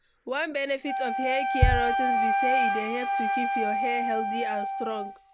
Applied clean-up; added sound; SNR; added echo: none; Bass drum + Wind instrument, woodwind instrument; -5 dB; none.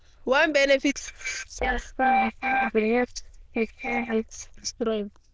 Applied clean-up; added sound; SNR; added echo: neural diffusion model UNIVERSE++.